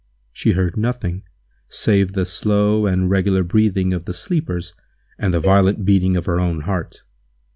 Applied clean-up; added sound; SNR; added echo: none; Cowbell; 14 dB; none.